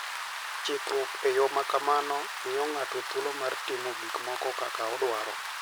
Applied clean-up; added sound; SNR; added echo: none; Rain; 5 dB; none.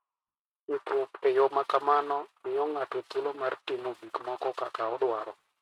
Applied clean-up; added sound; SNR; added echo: neural mask model RNNoise.